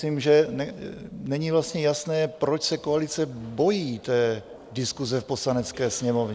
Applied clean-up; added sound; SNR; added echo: none; none; none; none.